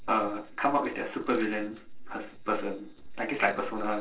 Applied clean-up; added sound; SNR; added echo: neural separator model SepFormer DNS4.